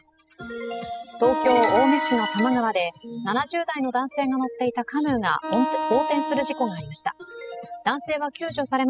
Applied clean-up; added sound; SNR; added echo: classical method spectral subtraction.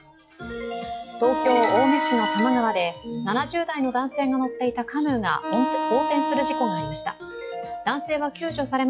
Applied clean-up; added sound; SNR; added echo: classical method log-MMSE.